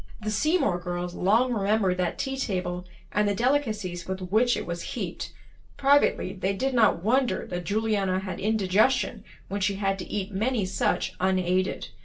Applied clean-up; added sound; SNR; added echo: none; Engine starting / Car; 17 dB; reverberation time 0.2 s.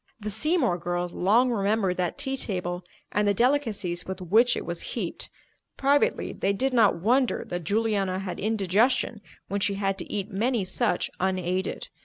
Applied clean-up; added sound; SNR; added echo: none; none; none; none.